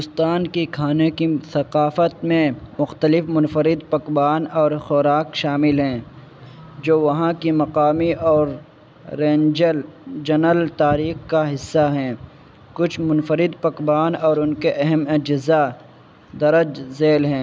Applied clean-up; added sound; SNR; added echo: none; none; none; none.